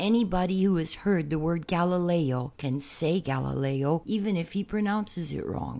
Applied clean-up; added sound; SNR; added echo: none; none; none; none.